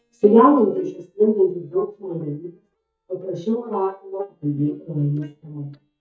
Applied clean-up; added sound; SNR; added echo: neural mask model DeepFilterNet 3.